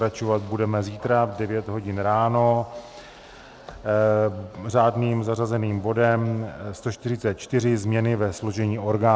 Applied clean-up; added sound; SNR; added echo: none; none; none; none.